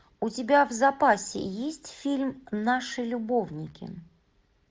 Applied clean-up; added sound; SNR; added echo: none; none; none; none.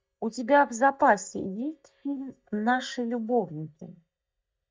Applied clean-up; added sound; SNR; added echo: neural mask model DeepFilterNet 3.